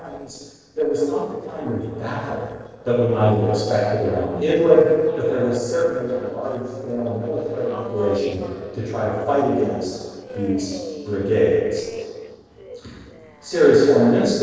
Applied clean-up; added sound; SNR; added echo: neural separator model SepFormer DNS4.